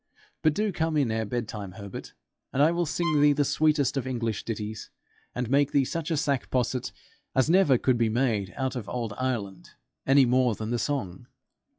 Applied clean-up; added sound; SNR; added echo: classical method log-MMSE.